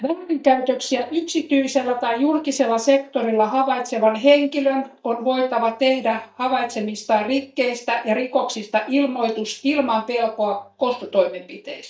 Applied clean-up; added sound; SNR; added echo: neural mask model DeepFilterNet 3.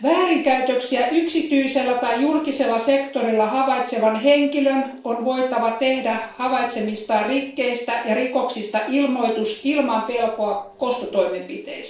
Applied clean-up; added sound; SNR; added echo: neural separator model SepFormer DNS4.